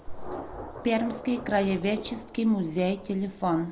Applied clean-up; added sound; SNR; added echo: none; Thunder / Rain; 14 dB; none.